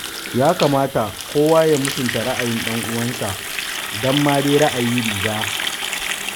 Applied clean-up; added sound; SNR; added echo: none; Water tap, faucet; 6 dB; none.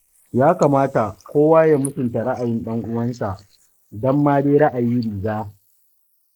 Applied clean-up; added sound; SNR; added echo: neural mask model Resemble Enhance denoiser.